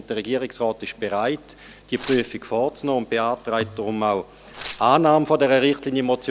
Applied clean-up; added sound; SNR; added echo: none; Tearing; 15 dB; none.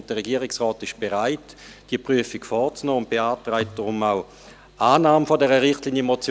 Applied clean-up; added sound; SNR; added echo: none; none; none; none.